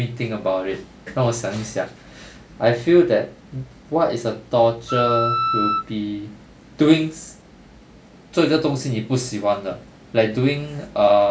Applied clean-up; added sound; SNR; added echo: none; Wind instrument, woodwind instrument; 1 dB; none.